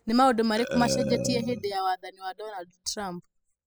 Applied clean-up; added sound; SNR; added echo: classical method spectral subtraction.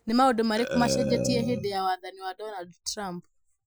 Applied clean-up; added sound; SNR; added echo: classical method Wiener filter.